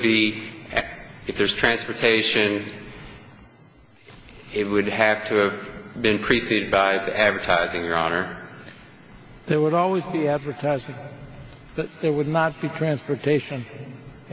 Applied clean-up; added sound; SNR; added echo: none; none; none; none.